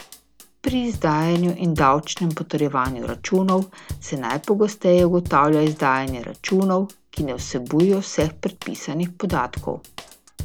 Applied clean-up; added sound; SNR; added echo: none; Drum / Drum kit; 16 dB; none.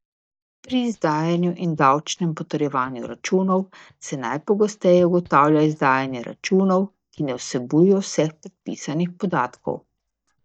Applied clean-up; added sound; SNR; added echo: neural mask model DeepFilterNet 3.